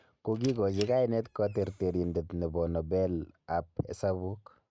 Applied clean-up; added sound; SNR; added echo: neural mask model RNNoise.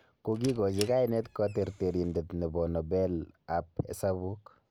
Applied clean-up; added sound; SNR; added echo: none; Squeak; 18 dB; none.